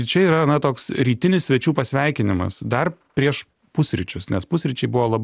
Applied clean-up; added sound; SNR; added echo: none; none; none; none.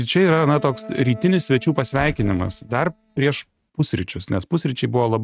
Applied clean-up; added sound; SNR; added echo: neural mask model RNNoise.